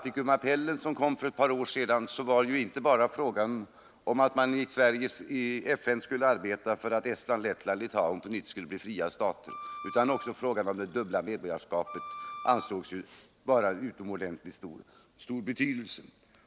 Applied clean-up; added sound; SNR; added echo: none; Wind instrument, woodwind instrument; 13 dB; none.